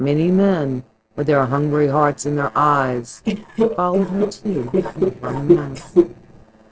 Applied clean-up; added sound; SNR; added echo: neural separator model SepFormer DNS4.